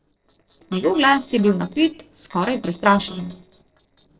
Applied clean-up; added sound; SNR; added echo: neural separator model SepFormer DNS4.